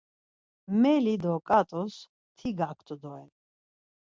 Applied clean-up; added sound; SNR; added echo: none; none; none; none.